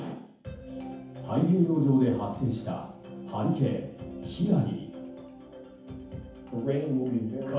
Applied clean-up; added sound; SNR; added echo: none; none; none; reverberation time 0.7 s.